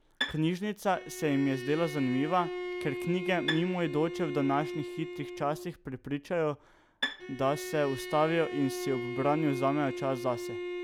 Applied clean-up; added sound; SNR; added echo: none; Bowed string instrument + Bowed string instrument; 7 dB; none.